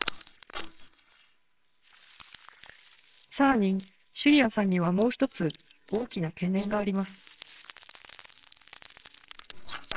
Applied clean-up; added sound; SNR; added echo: neural separator model SepFormer WHAMR!.